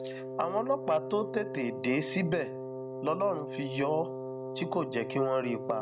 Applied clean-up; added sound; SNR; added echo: none; Wind instrument, woodwind instrument; 7 dB; none.